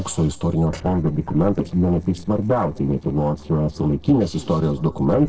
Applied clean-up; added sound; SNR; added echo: neural separator model SepFormer DNS4.